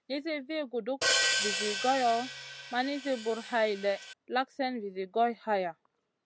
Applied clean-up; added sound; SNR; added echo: none; Hi-hat; 1 dB; none.